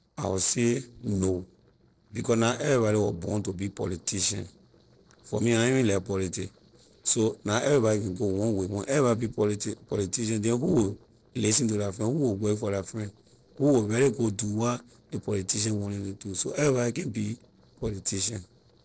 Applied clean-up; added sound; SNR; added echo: neural separator model SepFormer DNS4.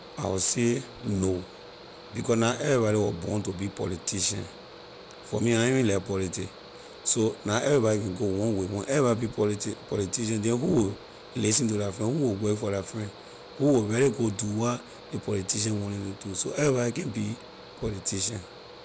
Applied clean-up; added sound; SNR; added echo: none; Mechanical fan; 18 dB; none.